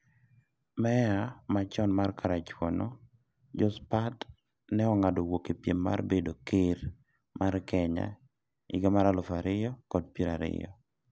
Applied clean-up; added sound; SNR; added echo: none; none; none; none.